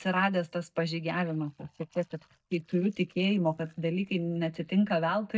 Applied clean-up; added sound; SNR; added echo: neural mask model DeepFilterNet 3.